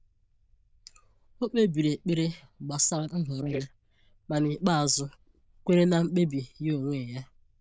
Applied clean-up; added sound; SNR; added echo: neural diffusion model UNIVERSE++.